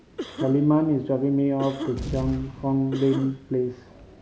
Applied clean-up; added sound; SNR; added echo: none; Cough + Boom; 11 dB; none.